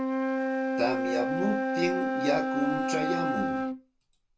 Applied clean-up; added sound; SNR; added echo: none; Wind instrument, woodwind instrument; -3 dB; reverberation time 0.2 s.